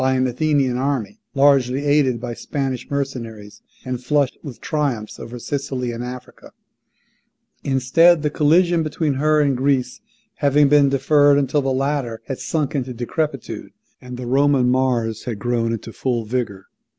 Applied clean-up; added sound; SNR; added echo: none; none; none; none.